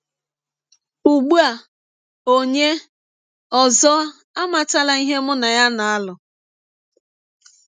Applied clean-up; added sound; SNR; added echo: none; none; none; none.